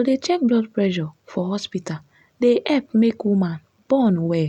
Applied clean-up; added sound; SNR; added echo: none; none; none; none.